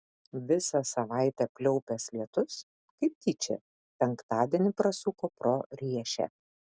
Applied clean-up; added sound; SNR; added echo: none; none; none; none.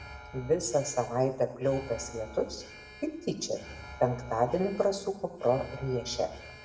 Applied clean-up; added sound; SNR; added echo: none; Alarm; 16 dB; reverberation time 0.8 s.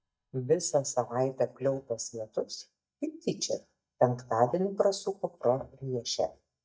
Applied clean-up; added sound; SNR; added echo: neural mask model DeepFilterNet 3.